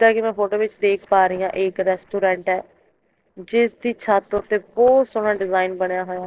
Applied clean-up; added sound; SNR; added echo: neural separator model SepFormer DNS4.